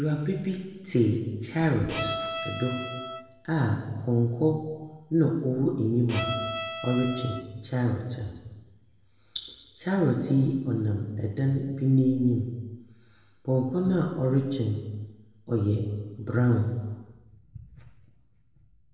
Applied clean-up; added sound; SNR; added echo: none; Bowed string instrument; 7 dB; reverberation time 1.2 s.